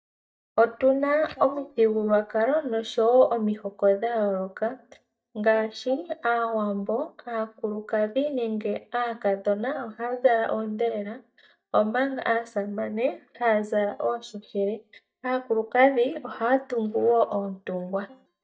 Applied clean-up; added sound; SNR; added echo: neural mask model DeepFilterNet 3.